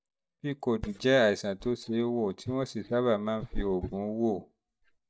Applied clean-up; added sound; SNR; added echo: neural mask model DeepFilterNet 3.